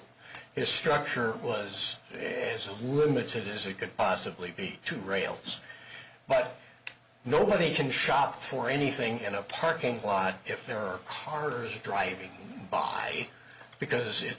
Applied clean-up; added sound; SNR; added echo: none; none; none; none.